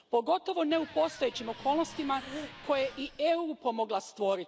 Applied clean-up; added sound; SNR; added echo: none; Electric guitar + Breathing; 16 dB; none.